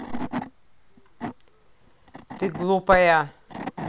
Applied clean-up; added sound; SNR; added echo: none; Coin (dropping) + Wood / Tools; 10 dB; none.